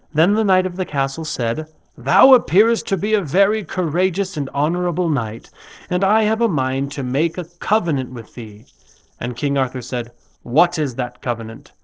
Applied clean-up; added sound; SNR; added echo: neural separator model SepFormer DNS4.